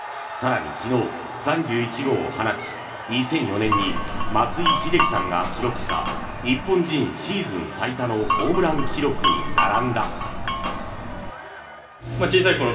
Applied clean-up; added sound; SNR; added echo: none; Glass; 0 dB; reverberation time 2.5 s.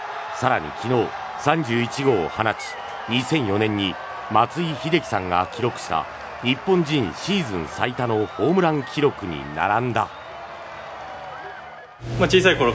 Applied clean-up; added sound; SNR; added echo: none; none; none; none.